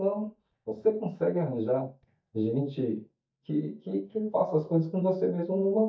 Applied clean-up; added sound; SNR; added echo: neural mask model DeepFilterNet 3.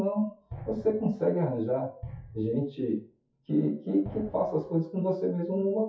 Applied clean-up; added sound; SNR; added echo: classical method WPE with log-MMSE.